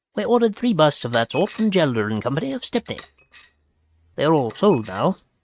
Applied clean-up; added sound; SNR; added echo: neural mask model RNNoise.